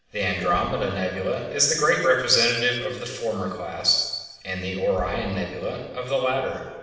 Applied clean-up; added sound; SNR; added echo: none; none; none; reverberation time 1.2 s.